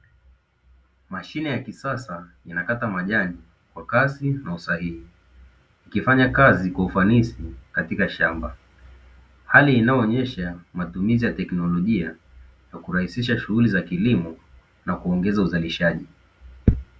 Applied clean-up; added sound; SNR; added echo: none; none; none; none.